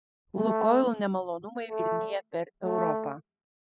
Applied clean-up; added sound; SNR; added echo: classical method spectral subtraction.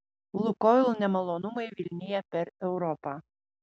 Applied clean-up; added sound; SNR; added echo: none; none; none; none.